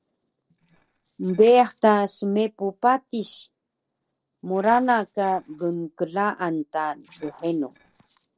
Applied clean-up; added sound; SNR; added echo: neural separator model SepFormer DNS4.